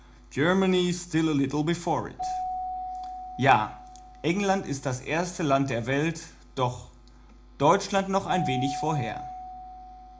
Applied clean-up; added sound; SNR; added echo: none; Keyboard (musical); 11 dB; reverberation time 0.4 s.